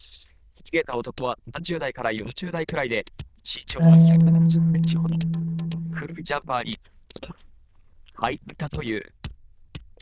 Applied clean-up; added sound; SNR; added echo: neural diffusion model UNIVERSE++.